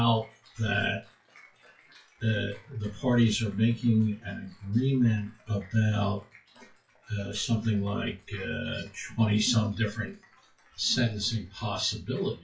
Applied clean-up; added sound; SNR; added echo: classical method WPE with log-MMSE.